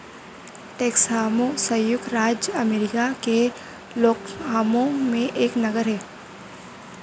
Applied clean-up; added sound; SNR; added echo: none; Bowed string instrument; 18 dB; none.